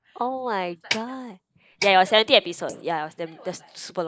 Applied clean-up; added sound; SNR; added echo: neural mask model Resemble Enhance denoiser.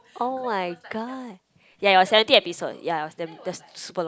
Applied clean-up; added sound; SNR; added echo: none; none; none; none.